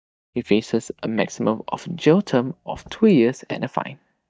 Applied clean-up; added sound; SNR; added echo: neural mask model DeepFilterNet 3.